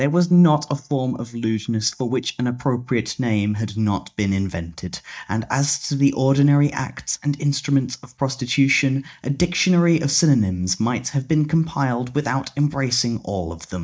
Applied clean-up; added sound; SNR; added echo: neural mask model DeepFilterNet 3.